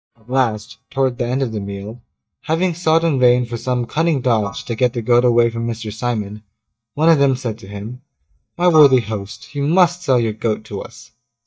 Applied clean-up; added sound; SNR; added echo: neural mask model DeepFilterNet 3.